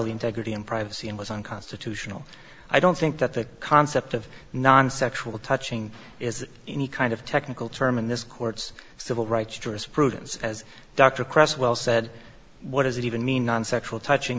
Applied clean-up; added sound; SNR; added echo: none; none; none; none.